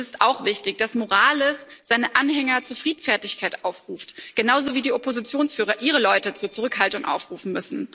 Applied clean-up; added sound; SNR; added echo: neural separator model SepFormer DNS4.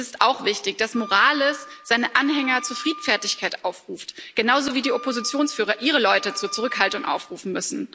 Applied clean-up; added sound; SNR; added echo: none; Wind instrument, woodwind instrument; 16 dB; none.